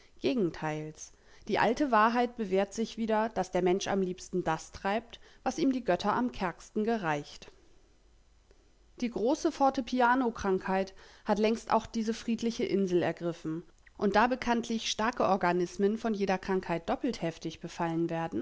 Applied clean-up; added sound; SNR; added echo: none; none; none; none.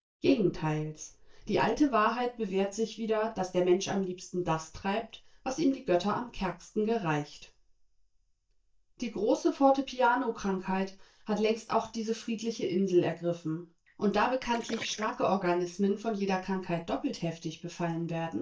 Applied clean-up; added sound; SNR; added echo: neural mask model DeepFilterNet 3.